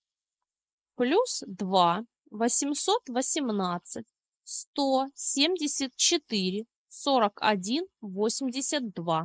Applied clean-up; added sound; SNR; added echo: neural mask model Resemble Enhance denoiser.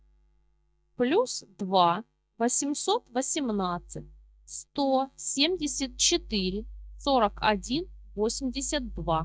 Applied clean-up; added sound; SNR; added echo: neural mask model DeepFilterNet 3.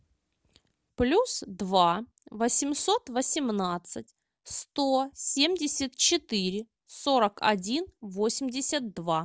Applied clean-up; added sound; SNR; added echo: none; none; none; none.